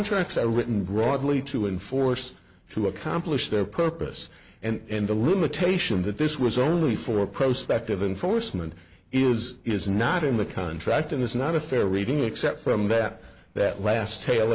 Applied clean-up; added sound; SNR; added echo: none; none; none; none.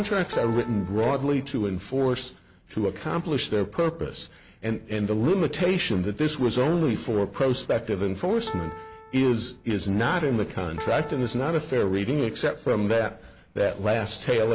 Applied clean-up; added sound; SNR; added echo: none; Piano; 16 dB; none.